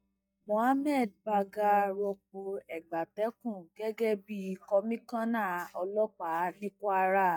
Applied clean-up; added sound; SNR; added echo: neural mask model DeepFilterNet 3.